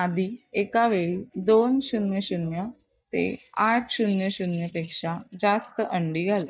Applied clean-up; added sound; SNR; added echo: neural mask model DeepFilterNet 3.